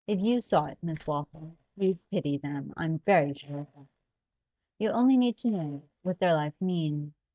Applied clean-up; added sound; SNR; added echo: neural mask model DeepFilterNet 3.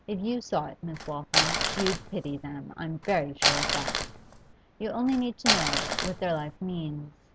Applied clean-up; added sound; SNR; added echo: none; Crumpling, crinkling; -2 dB; none.